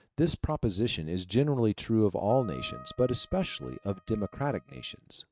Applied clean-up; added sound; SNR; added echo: neural mask model RNNoise.